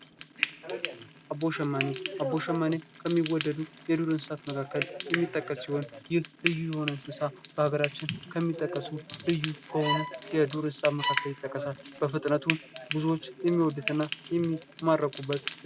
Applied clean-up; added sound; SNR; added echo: none; Frying (food) + Bowed string instrument; 8 dB; none.